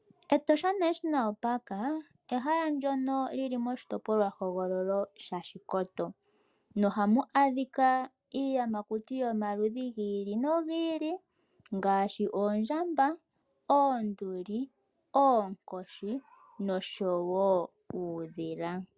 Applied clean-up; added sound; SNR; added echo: none; none; none; none.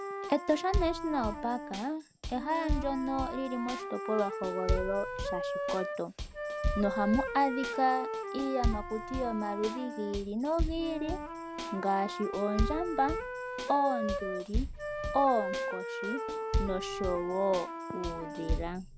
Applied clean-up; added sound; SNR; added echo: none; Wind instrument, woodwind instrument + Bass drum / Snare drum / Drum kit; 2 dB; none.